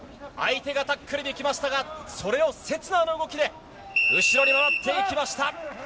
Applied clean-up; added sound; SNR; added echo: none; none; none; none.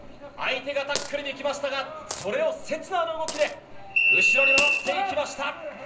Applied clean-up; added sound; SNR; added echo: none; Coin (dropping); 14 dB; reverberation time 0.5 s.